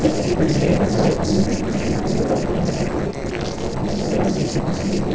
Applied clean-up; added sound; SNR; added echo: neural separator model SepFormer DNS4.